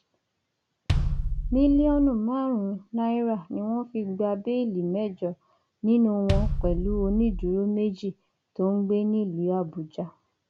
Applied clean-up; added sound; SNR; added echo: none; Bass drum; 2 dB; none.